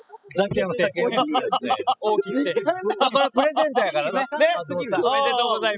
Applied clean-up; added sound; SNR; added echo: classical method spectral subtraction.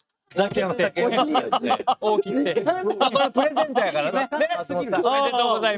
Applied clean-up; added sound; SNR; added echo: neural mask model RNNoise.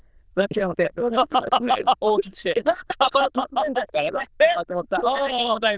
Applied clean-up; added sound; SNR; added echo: neural diffusion model UNIVERSE++.